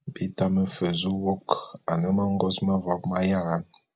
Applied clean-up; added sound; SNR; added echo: none; none; none; none.